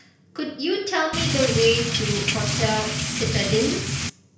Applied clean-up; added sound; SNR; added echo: none; Drip / Rain; 0 dB; reverberation time 0.5 s.